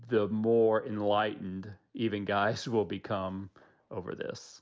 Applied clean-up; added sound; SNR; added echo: none; none; none; none.